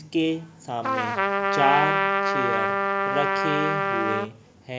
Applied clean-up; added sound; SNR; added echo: none; Trumpet; -4 dB; none.